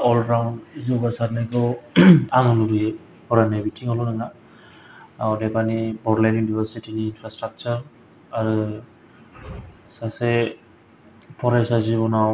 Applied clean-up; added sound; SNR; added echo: none; none; none; none.